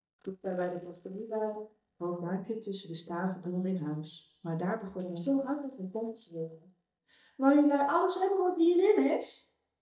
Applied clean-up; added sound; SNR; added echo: neural mask model DeepFilterNet 3.